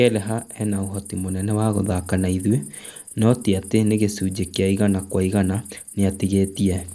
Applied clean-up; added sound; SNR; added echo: none; Cricket; 15 dB; none.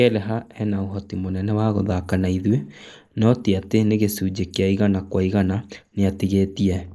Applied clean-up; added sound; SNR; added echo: neural mask model Resemble Enhance denoiser.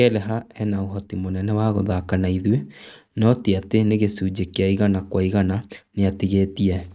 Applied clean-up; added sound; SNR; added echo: neural mask model RNNoise.